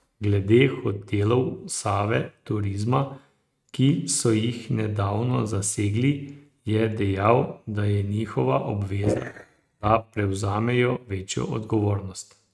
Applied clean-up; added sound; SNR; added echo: neural mask model RNNoise.